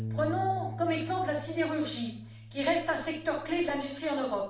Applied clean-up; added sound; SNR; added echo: none; Bass guitar; 10 dB; reverberation time 0.5 s.